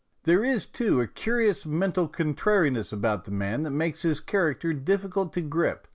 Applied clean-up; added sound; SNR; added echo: none; none; none; none.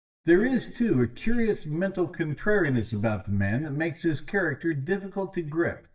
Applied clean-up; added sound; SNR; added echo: neural mask model DeepFilterNet 3.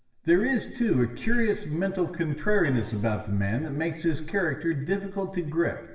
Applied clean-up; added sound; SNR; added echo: none; Keyboard (musical); 20 dB; reverberation time 1.0 s.